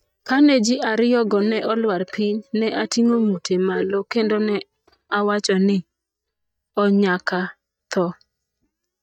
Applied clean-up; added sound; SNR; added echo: neural mask model DeepFilterNet 3.